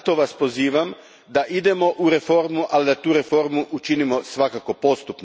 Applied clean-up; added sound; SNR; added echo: none; none; none; none.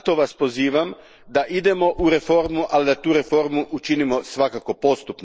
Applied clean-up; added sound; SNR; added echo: neural mask model Resemble Enhance denoiser.